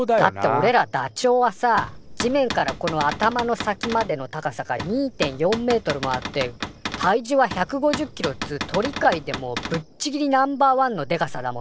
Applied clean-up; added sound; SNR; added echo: none; Cupboard open or close / Door; 9 dB; none.